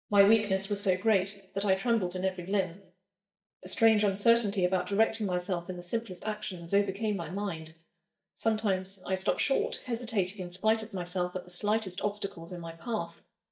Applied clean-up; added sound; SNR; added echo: neural mask model DeepFilterNet 3.